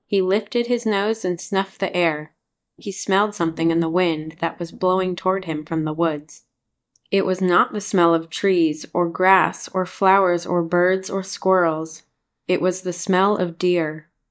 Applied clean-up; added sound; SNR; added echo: neural mask model DeepFilterNet 3.